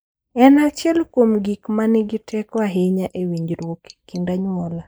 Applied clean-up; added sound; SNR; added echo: neural mask model Resemble Enhance denoiser.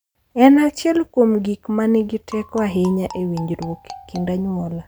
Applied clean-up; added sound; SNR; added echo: none; Marimba, xylophone; 19 dB; none.